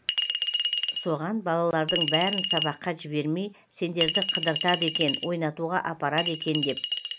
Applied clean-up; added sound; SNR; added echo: none; Chink, clink; 2 dB; none.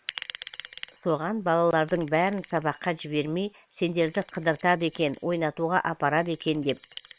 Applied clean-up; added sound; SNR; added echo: neural separator model SepFormer WHAM!.